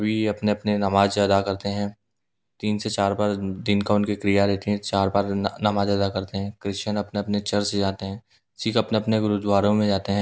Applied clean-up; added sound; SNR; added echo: none; none; none; none.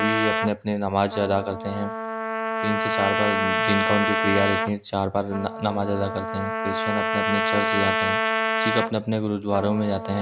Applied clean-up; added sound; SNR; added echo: none; Trumpet; 0 dB; none.